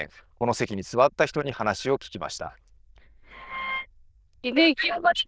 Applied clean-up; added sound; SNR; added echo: neural diffusion model UNIVERSE++.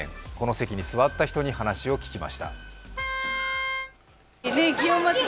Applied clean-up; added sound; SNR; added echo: none; Wind instrument, woodwind instrument; 5 dB; none.